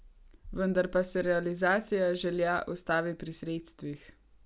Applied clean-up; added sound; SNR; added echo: none; none; none; none.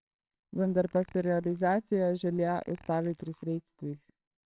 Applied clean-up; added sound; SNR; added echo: neural separator model SepFormer WHAMR!.